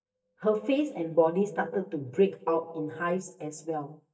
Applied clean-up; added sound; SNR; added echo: neural mask model DeepFilterNet 3.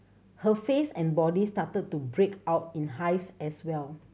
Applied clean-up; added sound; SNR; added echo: none; none; none; none.